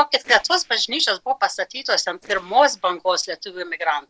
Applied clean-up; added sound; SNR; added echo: neural separator model SepFormer DNS4.